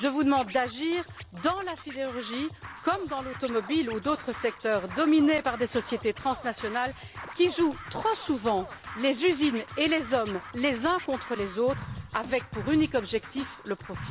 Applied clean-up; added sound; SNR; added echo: none; Scratching (performance technique); 14 dB; none.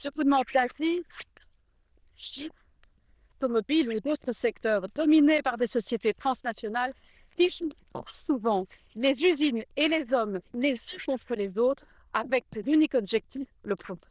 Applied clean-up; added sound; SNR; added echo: neural diffusion model UNIVERSE++.